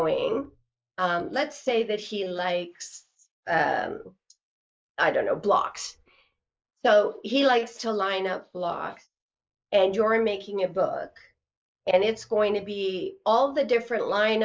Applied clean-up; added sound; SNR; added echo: neural mask model Resemble Enhance denoiser.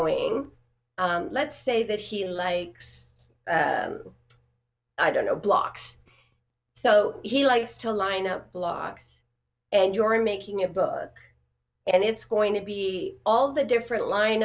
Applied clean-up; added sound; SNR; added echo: none; none; none; none.